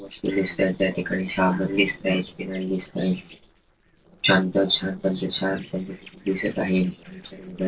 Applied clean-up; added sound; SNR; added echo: neural separator model SepFormer DNS4.